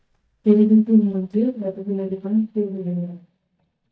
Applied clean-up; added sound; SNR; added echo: neural mask model DeepFilterNet 3.